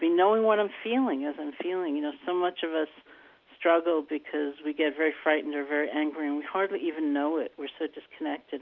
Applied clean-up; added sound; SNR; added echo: none; none; none; none.